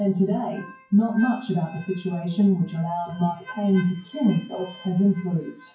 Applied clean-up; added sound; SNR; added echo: classical method WPE with log-MMSE.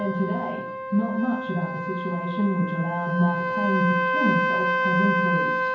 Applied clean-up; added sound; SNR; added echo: none; Trumpet; 0 dB; reverberation time 0.9 s.